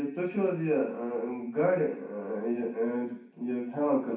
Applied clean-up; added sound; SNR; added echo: none; none; none; reverberation time 0.6 s.